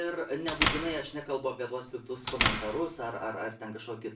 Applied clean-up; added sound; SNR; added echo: none; Door; -3 dB; reverberation time 0.3 s.